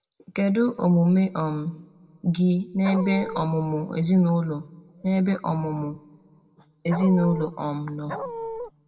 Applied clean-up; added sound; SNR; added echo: none; Dog; 8 dB; reverberation time 0.9 s.